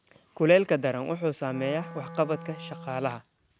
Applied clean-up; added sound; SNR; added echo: none; Wind instrument, woodwind instrument; 15 dB; none.